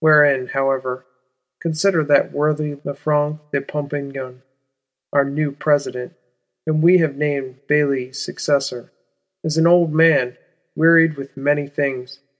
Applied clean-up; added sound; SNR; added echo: none; none; none; none.